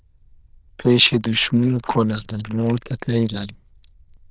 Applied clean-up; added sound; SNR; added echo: neural diffusion model UNIVERSE++.